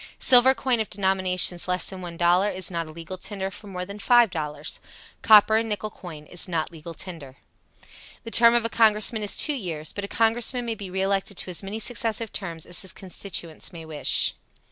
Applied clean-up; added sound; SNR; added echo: none; none; none; none.